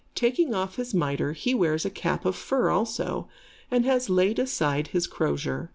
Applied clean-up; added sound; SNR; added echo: none; none; none; none.